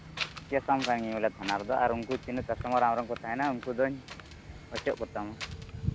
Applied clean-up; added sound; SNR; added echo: none; Wind; 10 dB; none.